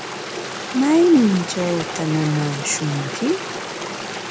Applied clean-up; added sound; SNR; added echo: none; Stream; 8 dB; none.